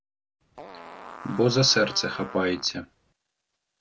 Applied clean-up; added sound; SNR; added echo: none; Fart; 15 dB; none.